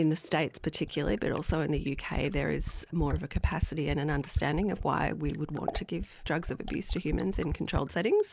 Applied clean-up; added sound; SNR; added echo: none; Fill (with liquid); 6 dB; none.